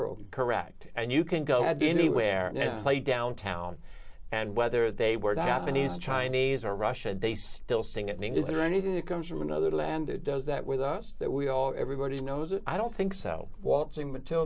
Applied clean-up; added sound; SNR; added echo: none; none; none; none.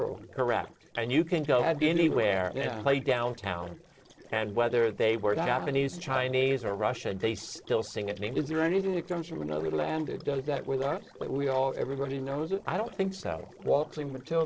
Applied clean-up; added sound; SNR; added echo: neural separator model SepFormer DNS4.